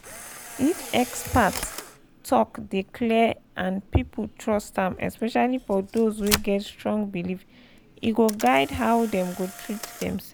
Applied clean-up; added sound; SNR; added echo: none; Camera; 13 dB; none.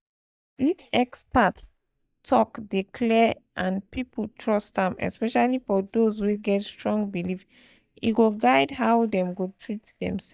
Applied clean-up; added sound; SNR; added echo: neural mask model DeepFilterNet 3.